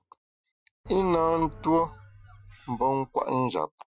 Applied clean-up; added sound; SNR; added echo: classical method Wiener filter.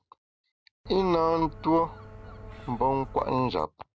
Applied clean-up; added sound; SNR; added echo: none; Gull, seagull; 15 dB; none.